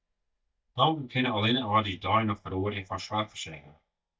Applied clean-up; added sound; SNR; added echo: neural mask model DeepFilterNet 3.